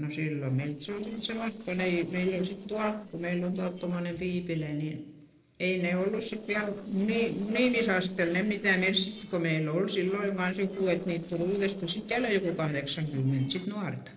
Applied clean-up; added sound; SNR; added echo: neural separator model SepFormer DNS4.